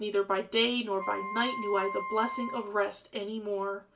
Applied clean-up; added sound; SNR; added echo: none; Wind instrument, woodwind instrument; 8 dB; reverberation time 0.2 s.